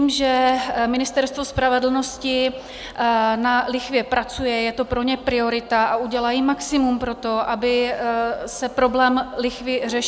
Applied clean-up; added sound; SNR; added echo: none; none; none; none.